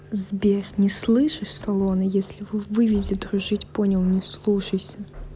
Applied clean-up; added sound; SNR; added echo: none; none; none; none.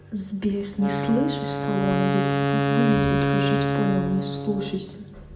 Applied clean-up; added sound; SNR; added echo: none; Wind instrument, woodwind instrument; -1 dB; reverberation time 1.4 s.